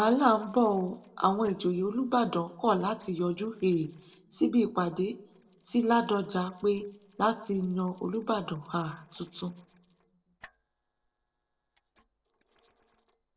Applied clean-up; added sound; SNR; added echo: neural separator model SepFormer DNS4.